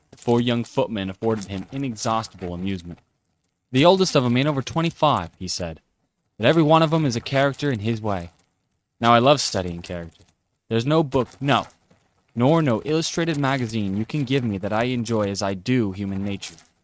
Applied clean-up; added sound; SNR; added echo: neural mask model RNNoise.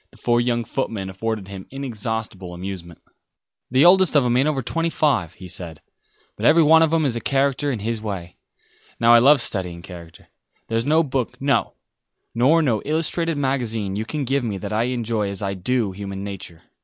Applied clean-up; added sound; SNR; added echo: none; none; none; none.